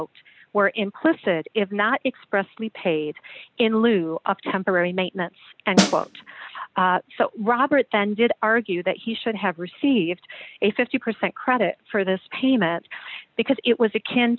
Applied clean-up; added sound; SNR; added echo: none; Snare drum; -2 dB; none.